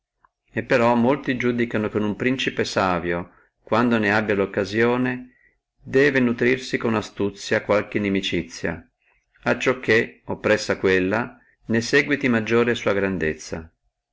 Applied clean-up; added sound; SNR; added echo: none; none; none; none.